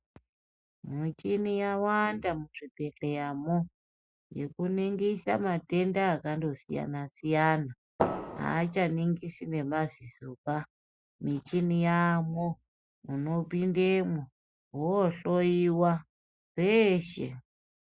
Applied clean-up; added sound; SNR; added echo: classical method Wiener filter.